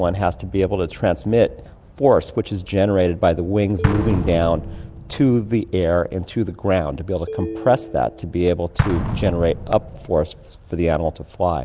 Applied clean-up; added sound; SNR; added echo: none; Telephone + Explosion; 10 dB; none.